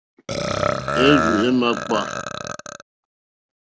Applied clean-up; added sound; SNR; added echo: none; Burping, eructation; 1 dB; none.